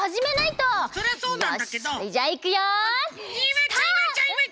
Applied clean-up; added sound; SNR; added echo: none; Slam; 16 dB; none.